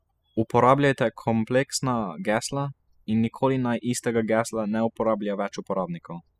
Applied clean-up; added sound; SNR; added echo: classical method spectral subtraction.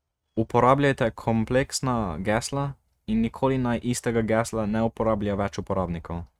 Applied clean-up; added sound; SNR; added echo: neural mask model RNNoise.